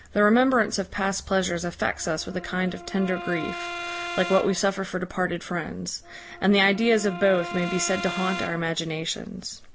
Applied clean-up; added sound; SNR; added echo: none; Brass instrument; 11 dB; none.